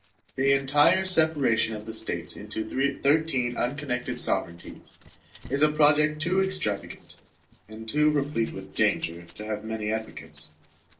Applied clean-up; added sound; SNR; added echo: neural separator model SepFormer DNS4.